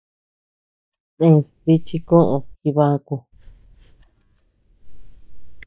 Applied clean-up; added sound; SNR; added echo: neural mask model DeepFilterNet 3.